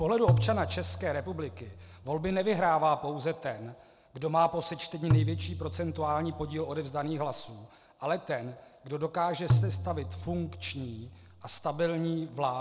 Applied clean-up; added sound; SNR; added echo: none; Tabla; 1 dB; none.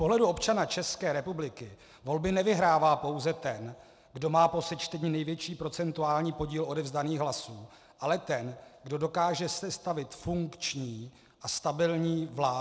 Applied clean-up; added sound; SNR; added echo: none; none; none; none.